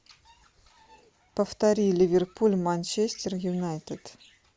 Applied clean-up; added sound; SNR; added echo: none; none; none; none.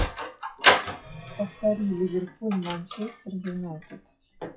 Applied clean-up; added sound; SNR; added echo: classical method WPE with log-MMSE.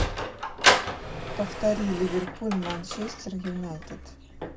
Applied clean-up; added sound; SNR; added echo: none; Sliding door; -2 dB; reverberation time 0.4 s.